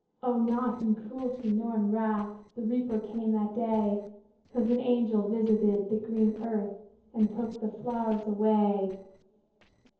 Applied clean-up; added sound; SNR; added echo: neural separator model SepFormer DNS4.